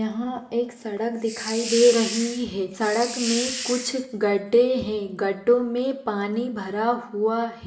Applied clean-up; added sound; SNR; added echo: none; Hiss; 8 dB; reverberation time 0.6 s.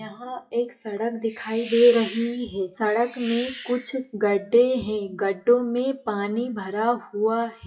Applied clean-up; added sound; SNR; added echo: classical method WPE with log-MMSE.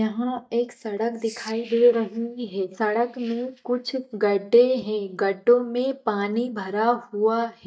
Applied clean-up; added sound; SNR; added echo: neural mask model DeepFilterNet 3.